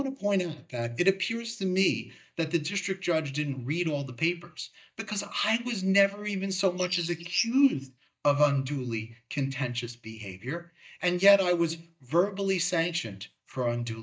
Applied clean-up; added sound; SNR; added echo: neural mask model DeepFilterNet 3.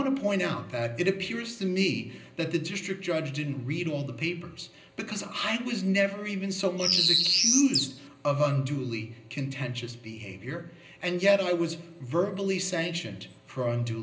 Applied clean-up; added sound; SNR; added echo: none; Bird; -4 dB; reverberation time 0.5 s.